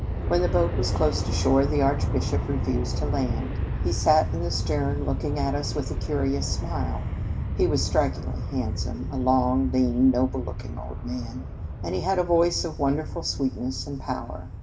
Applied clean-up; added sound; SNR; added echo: none; Aircraft; 2 dB; reverberation time 1.4 s.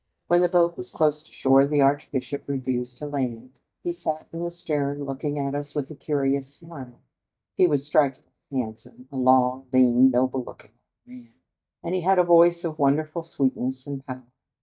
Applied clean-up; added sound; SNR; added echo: neural mask model DeepFilterNet 3.